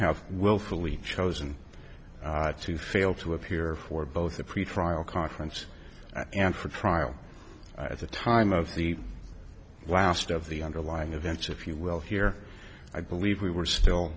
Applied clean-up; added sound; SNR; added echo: none; none; none; none.